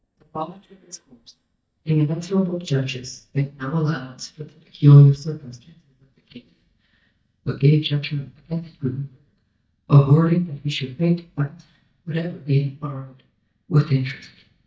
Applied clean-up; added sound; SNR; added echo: neural mask model DeepFilterNet 3.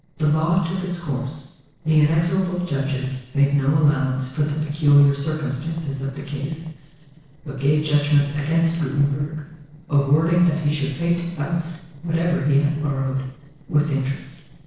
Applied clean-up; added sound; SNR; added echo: neural separator model SepFormer DNS4.